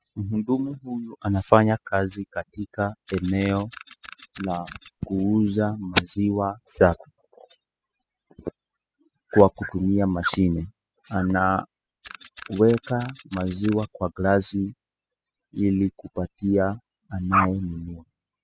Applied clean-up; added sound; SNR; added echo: classical method spectral subtraction.